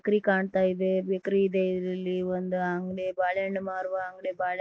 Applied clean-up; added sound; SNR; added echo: none; none; none; none.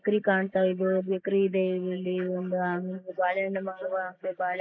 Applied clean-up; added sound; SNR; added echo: neural mask model Resemble Enhance denoiser.